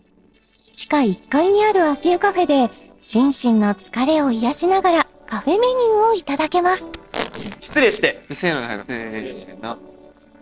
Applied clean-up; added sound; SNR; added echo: neural separator model SepFormer DNS4.